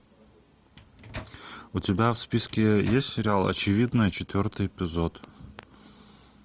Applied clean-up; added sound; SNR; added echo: none; Microwave oven; 18 dB; none.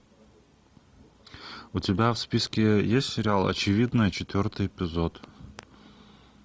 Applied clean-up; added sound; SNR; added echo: none; none; none; none.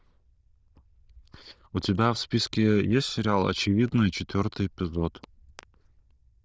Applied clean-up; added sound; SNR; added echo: neural diffusion model UNIVERSE++.